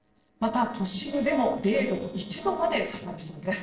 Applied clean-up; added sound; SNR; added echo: neural separator model SepFormer DNS4.